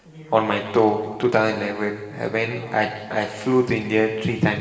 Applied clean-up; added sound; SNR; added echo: none; none; none; reverberation time 1.4 s.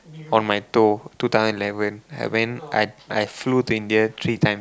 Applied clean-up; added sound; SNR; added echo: none; none; none; none.